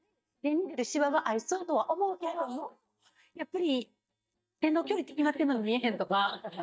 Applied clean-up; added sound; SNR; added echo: neural mask model DeepFilterNet 3.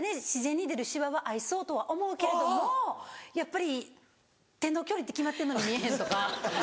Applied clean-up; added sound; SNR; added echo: none; none; none; none.